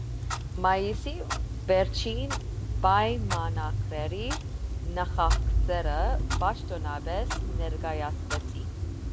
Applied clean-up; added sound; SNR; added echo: none; Clock; -2 dB; none.